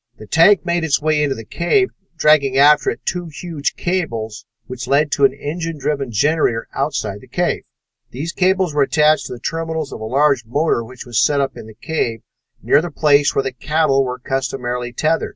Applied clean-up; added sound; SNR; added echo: none; none; none; none.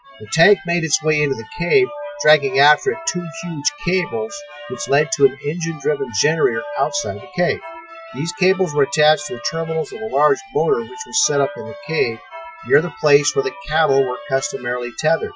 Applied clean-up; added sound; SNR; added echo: classical method Wiener filter.